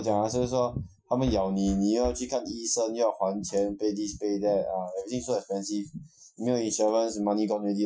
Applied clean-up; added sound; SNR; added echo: classical method Wiener filter.